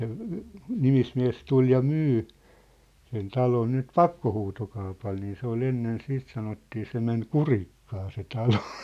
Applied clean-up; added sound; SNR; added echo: none; none; none; none.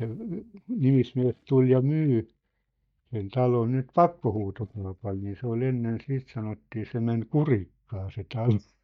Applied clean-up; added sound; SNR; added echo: neural mask model DeepFilterNet 3.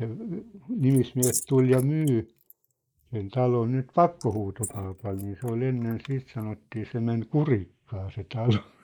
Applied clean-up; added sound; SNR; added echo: neural mask model Resemble Enhance denoiser.